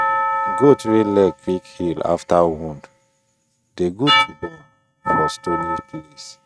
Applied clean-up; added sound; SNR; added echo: neural mask model RNNoise.